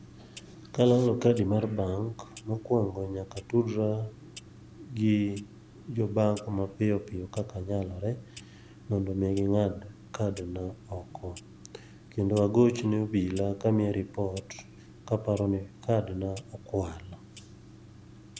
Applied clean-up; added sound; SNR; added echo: none; Clock; 19 dB; none.